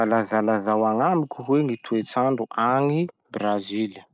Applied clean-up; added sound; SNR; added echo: neural separator model SepFormer DNS4.